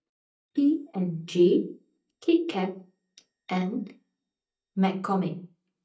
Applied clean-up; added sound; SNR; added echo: neural mask model DeepFilterNet 3.